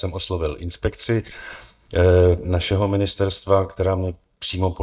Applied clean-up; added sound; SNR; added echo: neural mask model DeepFilterNet 3.